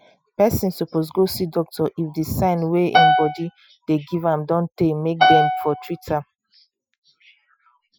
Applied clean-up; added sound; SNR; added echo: classical method Wiener filter.